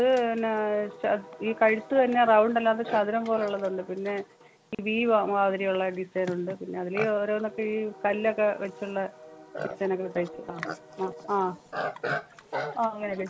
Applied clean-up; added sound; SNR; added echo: none; Livestock, farm animals, working animals; 13 dB; none.